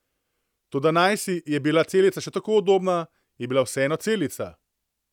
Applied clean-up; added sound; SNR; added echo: none; none; none; none.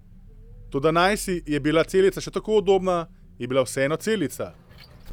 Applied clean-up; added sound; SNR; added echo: none; Vehicle; 20 dB; none.